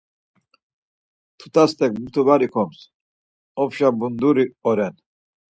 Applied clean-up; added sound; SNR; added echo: none; none; none; none.